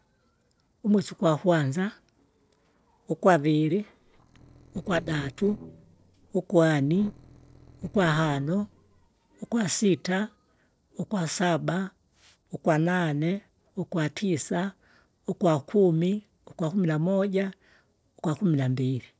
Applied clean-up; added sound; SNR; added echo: neural separator model SepFormer DNS4.